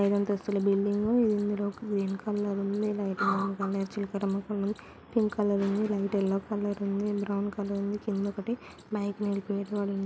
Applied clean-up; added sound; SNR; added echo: none; none; none; none.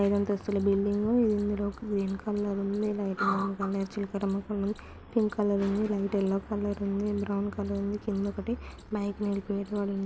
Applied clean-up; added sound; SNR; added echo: none; Engine / Car; 18 dB; none.